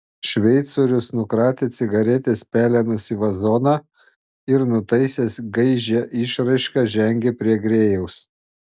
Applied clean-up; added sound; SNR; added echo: none; none; none; none.